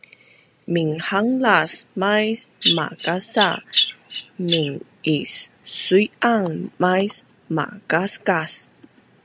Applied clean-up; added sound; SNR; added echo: none; Bird vocalization, bird call, bird song; -1 dB; none.